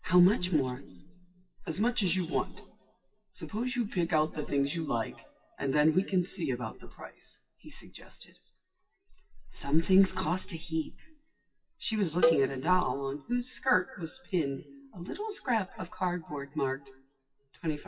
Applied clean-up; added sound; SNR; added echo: classical method WPE with log-MMSE.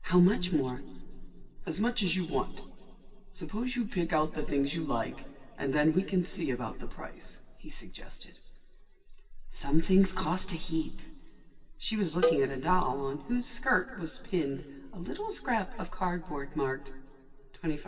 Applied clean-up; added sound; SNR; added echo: none; Cowbell; 4 dB; reverberation time 2.2 s.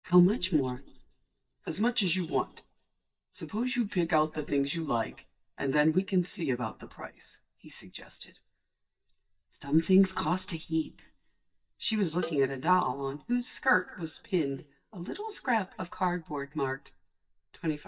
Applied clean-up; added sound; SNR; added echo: neural mask model DeepFilterNet 3.